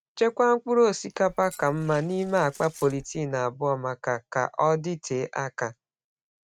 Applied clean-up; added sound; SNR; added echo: neural mask model RNNoise.